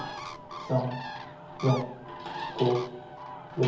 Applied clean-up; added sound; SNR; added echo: none; Bird; 10 dB; reverberation time 0.7 s.